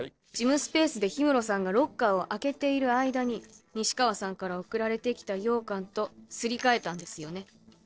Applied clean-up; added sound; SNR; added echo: neural separator model SepFormer DNS4.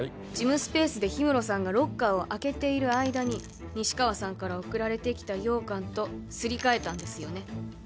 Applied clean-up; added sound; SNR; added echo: none; Coin (dropping); 18 dB; none.